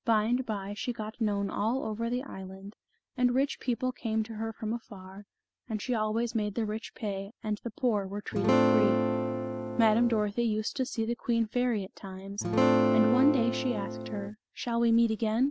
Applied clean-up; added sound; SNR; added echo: none; Acoustic guitar / Strum; -2 dB; none.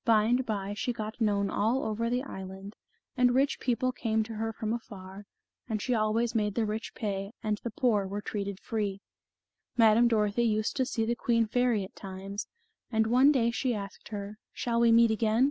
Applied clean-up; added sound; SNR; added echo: none; none; none; none.